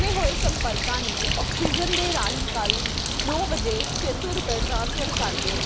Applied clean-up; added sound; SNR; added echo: none; Bird; -5 dB; none.